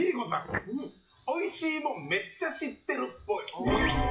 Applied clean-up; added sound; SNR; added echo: classical method WPE with log-MMSE.